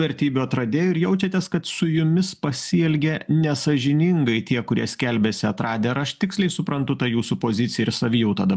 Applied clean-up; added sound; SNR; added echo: none; none; none; none.